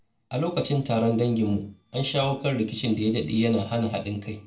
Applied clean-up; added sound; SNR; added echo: neural separator model SepFormer DNS4.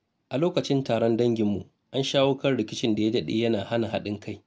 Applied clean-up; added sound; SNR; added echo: none; none; none; none.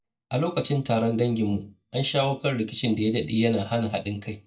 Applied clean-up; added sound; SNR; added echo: neural mask model DeepFilterNet 3.